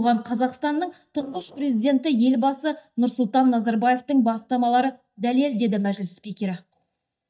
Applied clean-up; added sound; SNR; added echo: neural mask model DeepFilterNet 3.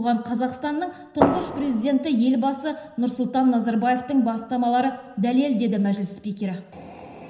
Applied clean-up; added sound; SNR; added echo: none; Fireworks; 1 dB; reverberation time 0.9 s.